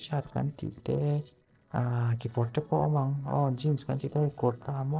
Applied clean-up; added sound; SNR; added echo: neural separator model SepFormer DNS4.